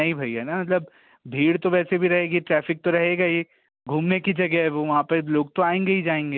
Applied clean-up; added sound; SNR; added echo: none; none; none; none.